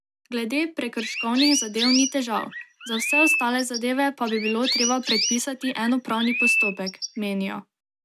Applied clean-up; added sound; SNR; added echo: none; Chirp, tweet; 1 dB; none.